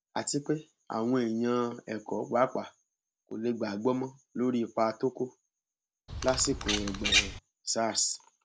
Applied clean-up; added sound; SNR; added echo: none; Bird vocalization, bird call, bird song; -1 dB; none.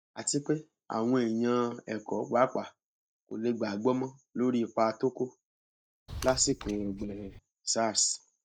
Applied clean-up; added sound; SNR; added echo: neural mask model DeepFilterNet 3.